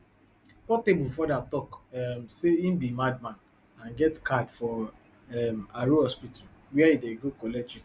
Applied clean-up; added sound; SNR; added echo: none; none; none; none.